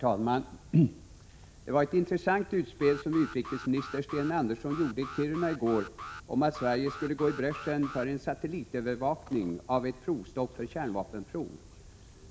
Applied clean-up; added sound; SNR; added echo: none; Alarm; 13 dB; none.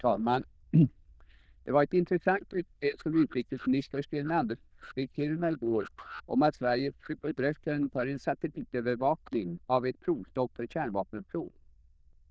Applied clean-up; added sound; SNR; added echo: neural diffusion model UNIVERSE++.